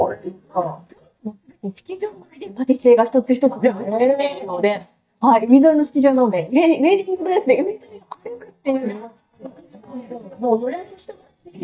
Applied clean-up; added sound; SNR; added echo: neural mask model DeepFilterNet 3.